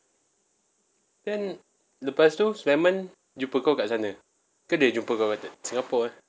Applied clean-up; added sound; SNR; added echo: none; none; none; none.